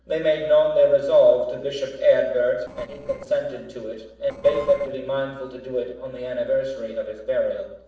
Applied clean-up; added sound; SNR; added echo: neural separator model SepFormer DNS4.